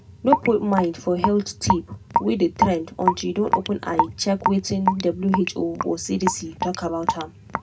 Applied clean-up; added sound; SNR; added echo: none; Raindrop / Drip; 3 dB; reverberation time 0.2 s.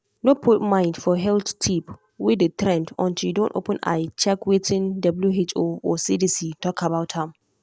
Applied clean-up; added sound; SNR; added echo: none; none; none; none.